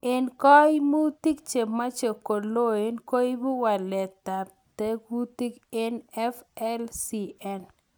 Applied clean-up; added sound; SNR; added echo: none; none; none; none.